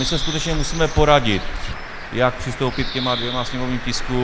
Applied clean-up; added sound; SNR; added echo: none; Bird; 3 dB; none.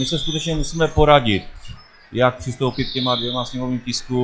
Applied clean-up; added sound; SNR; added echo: classical method log-MMSE.